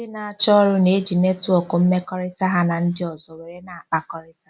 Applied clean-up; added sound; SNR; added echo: none; none; none; none.